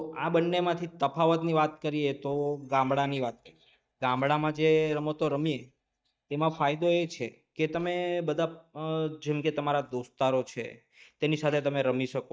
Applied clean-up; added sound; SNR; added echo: neural mask model DeepFilterNet 3.